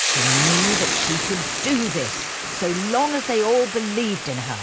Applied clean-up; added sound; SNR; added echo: none; Boiling / Hiss; 0 dB; none.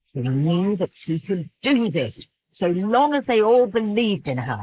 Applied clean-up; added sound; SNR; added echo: neural mask model Resemble Enhance denoiser.